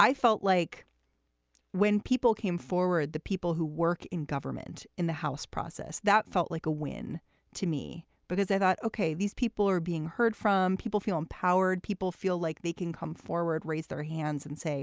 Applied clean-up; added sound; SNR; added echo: none; none; none; none.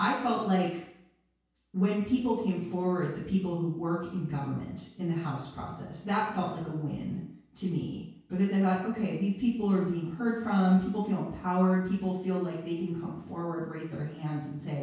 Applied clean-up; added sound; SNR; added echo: none; none; none; reverberation time 0.6 s.